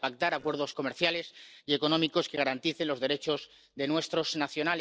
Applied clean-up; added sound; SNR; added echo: neural separator model SepFormer DNS4.